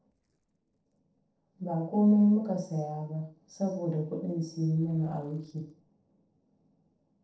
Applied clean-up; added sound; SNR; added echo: neural separator model SepFormer DNS4.